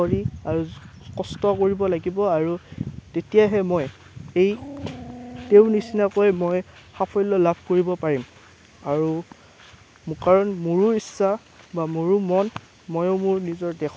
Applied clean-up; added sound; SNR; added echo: none; Dog; 16 dB; none.